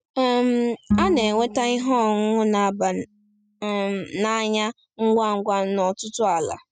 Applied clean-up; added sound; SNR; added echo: neural mask model RNNoise.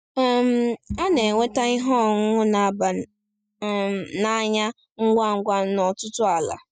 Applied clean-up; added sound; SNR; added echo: neural mask model DeepFilterNet 3.